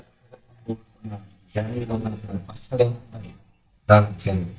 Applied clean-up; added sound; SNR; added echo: neural mask model DeepFilterNet 3.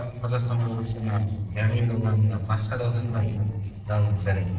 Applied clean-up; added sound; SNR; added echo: neural separator model SepFormer DNS4.